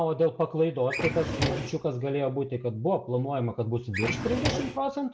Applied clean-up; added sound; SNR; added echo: none; Drawer open or close; 3 dB; none.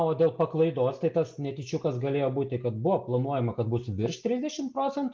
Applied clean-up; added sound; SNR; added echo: none; none; none; none.